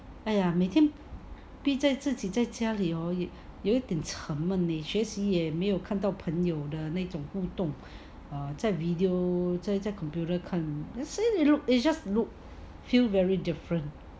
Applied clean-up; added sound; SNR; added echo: none; none; none; none.